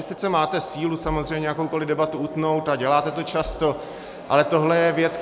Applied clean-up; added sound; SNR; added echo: none; none; none; none.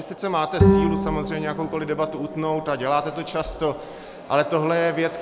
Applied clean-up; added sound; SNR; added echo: none; Bowed string instrument; 0 dB; none.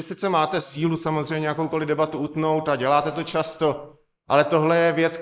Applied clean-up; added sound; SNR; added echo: neural mask model Resemble Enhance denoiser.